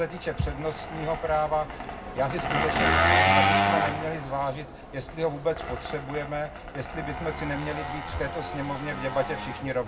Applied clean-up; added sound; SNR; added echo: none; Engine; -2 dB; reverberation time 0.3 s.